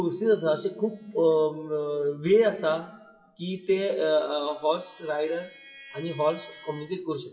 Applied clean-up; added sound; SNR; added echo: classical method WPE with log-MMSE.